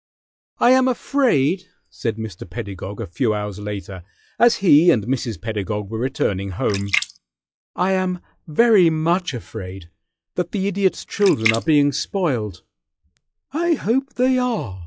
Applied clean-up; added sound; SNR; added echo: classical method log-MMSE.